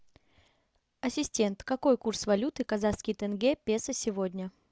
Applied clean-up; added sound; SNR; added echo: none; none; none; none.